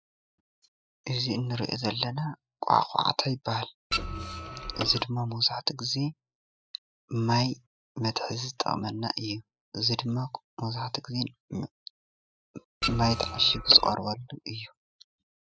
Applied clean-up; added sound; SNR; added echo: classical method spectral subtraction.